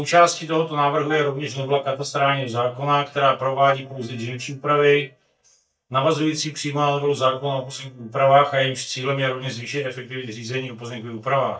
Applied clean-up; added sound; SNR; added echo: neural mask model DeepFilterNet 3.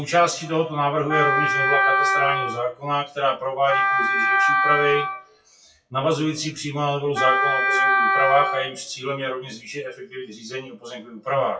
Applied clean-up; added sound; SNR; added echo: classical method WPE with log-MMSE.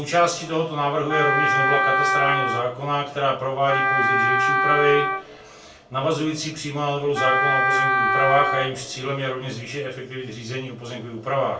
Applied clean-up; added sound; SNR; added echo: none; Wind instrument, woodwind instrument; -3 dB; reverberation time 0.2 s.